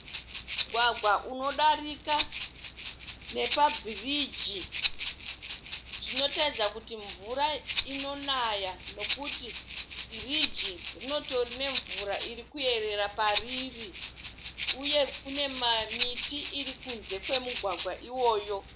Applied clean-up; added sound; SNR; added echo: none; Rattle (instrument); 3 dB; none.